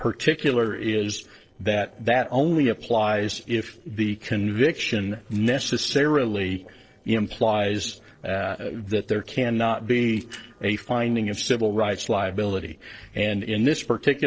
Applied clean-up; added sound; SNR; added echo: neural separator model SepFormer DNS4.